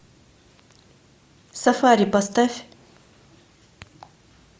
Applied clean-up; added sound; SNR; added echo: none; none; none; none.